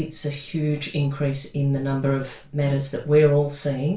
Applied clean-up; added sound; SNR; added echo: none; none; none; reverberation time 0.3 s.